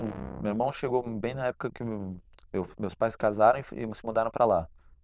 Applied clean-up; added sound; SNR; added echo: neural diffusion model UNIVERSE++.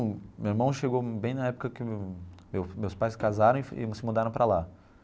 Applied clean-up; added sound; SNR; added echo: none; none; none; none.